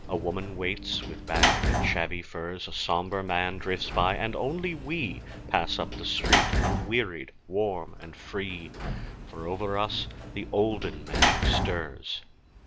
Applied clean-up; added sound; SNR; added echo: none; Sliding door / Slam; 0 dB; none.